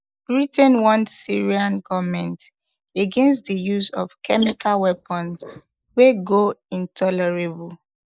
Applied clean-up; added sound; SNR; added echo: neural mask model Resemble Enhance denoiser.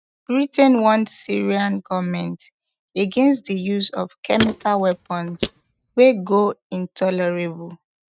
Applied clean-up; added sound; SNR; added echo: neural mask model RNNoise.